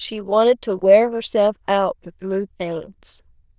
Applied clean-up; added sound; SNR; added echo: neural diffusion model UNIVERSE++.